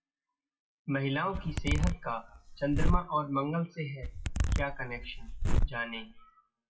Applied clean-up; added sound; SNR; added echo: classical method WPE with log-MMSE.